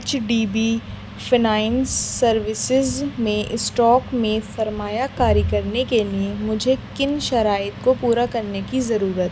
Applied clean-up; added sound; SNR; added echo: none; none; none; none.